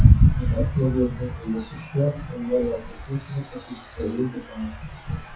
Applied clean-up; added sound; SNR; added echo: classical method WPE with log-MMSE.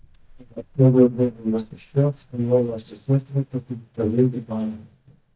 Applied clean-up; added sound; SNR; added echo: neural mask model DeepFilterNet 3.